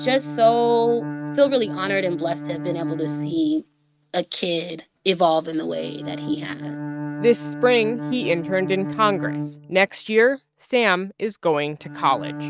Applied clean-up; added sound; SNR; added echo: neural mask model RNNoise.